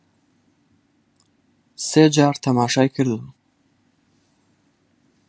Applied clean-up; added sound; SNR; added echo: none; none; none; none.